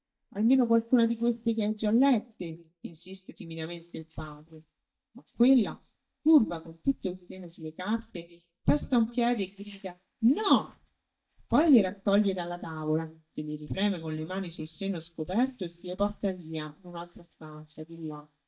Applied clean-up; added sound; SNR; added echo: neural mask model DeepFilterNet 3.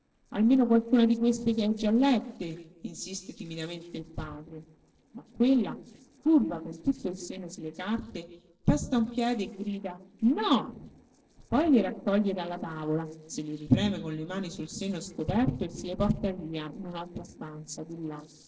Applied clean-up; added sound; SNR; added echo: neural separator model SepFormer DNS4.